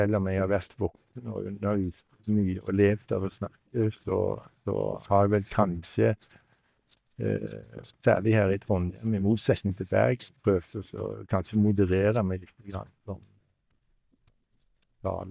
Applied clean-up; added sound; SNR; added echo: neural mask model DeepFilterNet 3.